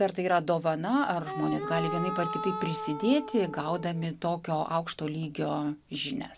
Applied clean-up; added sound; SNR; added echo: none; Wind instrument, woodwind instrument; 7 dB; none.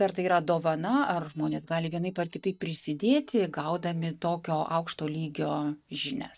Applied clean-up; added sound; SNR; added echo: neural mask model DeepFilterNet 3.